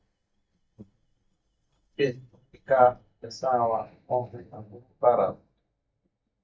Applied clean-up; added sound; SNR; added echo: neural mask model DeepFilterNet 3.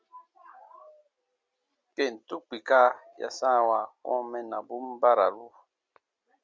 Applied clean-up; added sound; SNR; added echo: none; none; none; none.